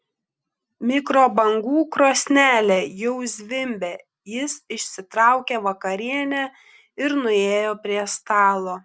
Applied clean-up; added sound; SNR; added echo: none; none; none; none.